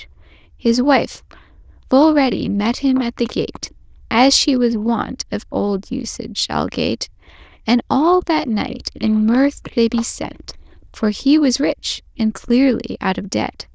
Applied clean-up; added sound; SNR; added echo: neural diffusion model UNIVERSE++.